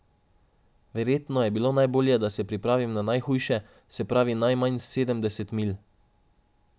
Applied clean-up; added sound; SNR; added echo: none; none; none; none.